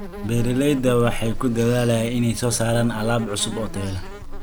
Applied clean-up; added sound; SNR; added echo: none; Insect; 8 dB; none.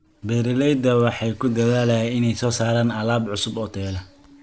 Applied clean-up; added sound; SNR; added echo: none; none; none; none.